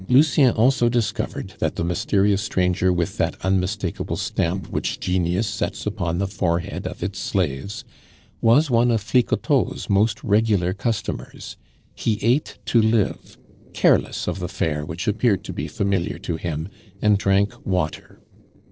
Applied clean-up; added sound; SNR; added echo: neural separator model SepFormer DNS4.